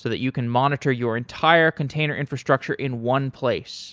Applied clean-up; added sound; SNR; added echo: none; none; none; none.